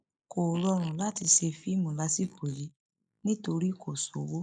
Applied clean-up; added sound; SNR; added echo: neural mask model Resemble Enhance denoiser.